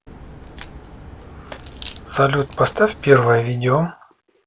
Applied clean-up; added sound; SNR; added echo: none; Crack; 15 dB; none.